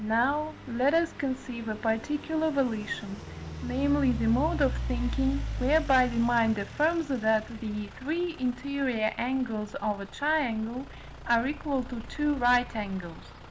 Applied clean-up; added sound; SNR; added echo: none; Idling / Truck; 9 dB; none.